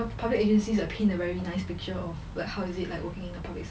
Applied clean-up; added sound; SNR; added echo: none; none; none; none.